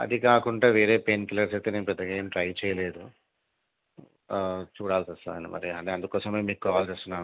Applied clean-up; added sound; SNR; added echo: none; none; none; none.